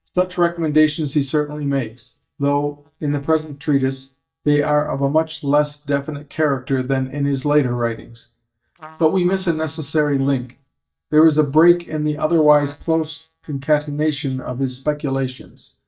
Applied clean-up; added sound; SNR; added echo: neural mask model DeepFilterNet 3.